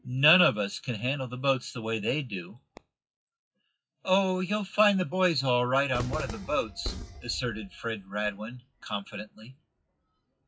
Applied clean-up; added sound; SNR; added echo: classical method WPE with log-MMSE.